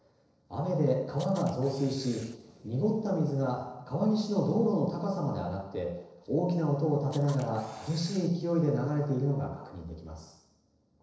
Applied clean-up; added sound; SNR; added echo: neural separator model SepFormer DNS4.